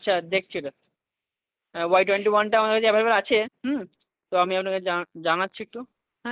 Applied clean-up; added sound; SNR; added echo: neural mask model Resemble Enhance denoiser.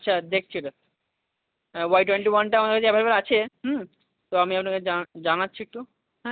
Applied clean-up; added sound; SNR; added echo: none; none; none; none.